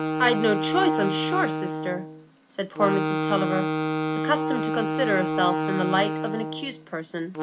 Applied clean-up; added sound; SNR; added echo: none; Wind instrument, woodwind instrument; 0 dB; none.